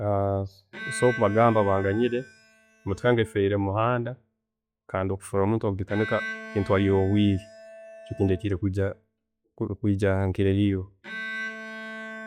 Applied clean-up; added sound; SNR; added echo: classical method log-MMSE.